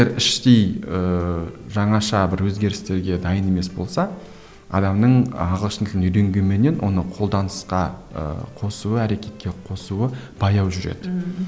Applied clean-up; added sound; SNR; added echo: none; none; none; none.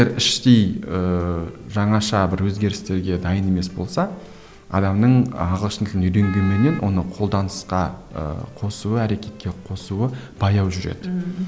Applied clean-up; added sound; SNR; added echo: none; Wind instrument, woodwind instrument; 16 dB; none.